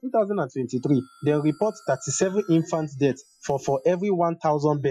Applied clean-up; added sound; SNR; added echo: classical method Wiener filter.